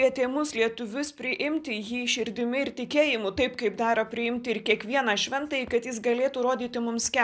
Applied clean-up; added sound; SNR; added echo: none; none; none; none.